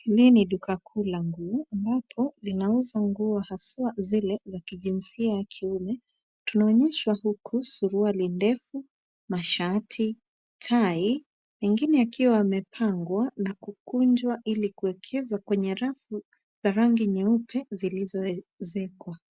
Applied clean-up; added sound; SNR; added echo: none; none; none; none.